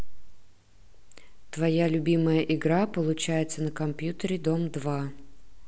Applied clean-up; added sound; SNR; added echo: none; none; none; none.